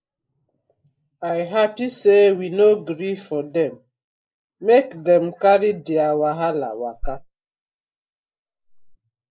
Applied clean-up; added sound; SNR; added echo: neural mask model Resemble Enhance denoiser.